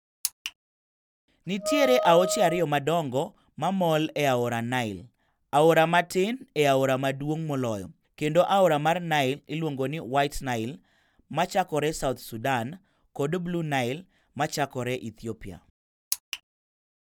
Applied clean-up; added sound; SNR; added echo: none; Wind instrument, woodwind instrument; 3 dB; none.